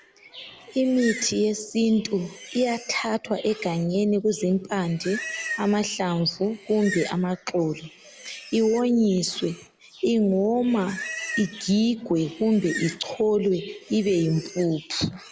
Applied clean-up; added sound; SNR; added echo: none; Livestock, farm animals, working animals; 15 dB; none.